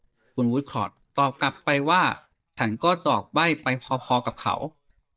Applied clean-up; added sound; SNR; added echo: neural mask model DeepFilterNet 3.